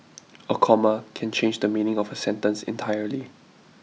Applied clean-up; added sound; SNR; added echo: none; none; none; none.